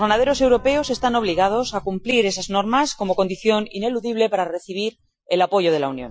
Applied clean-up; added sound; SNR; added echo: classical method Wiener filter.